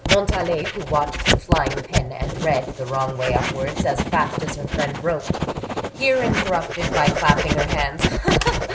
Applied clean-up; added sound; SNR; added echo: none; Writing; 0 dB; none.